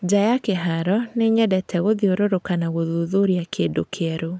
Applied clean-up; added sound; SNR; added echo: none; none; none; none.